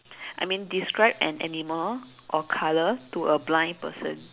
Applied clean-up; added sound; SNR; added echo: none; none; none; none.